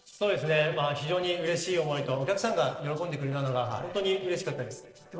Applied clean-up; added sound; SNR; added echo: neural separator model SepFormer DNS4.